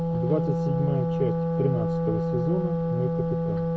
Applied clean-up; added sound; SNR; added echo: none; Wind instrument, woodwind instrument; -4 dB; none.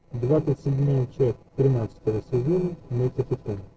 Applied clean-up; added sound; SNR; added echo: neural separator model SepFormer DNS4.